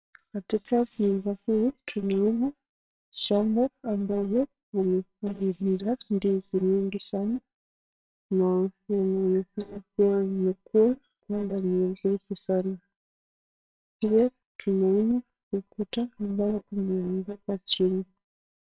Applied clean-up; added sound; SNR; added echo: neural separator model SepFormer WHAMR!.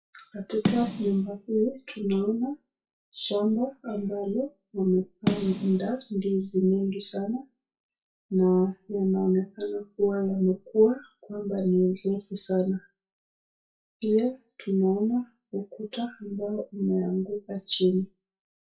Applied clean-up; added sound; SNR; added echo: classical method WPE with log-MMSE.